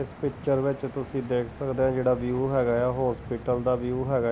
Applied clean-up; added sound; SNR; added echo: none; Truck; 19 dB; none.